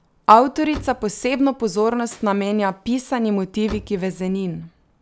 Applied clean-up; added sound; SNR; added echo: none; Slam; 18 dB; none.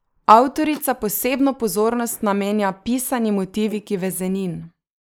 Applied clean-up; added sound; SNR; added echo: neural mask model Resemble Enhance denoiser.